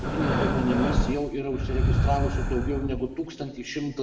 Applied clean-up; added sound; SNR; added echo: none; Breathing; -3 dB; reverberation time 1.5 s.